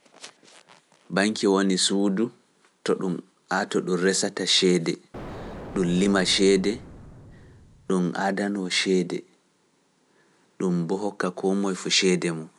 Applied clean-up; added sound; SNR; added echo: none; Explosion; 15 dB; none.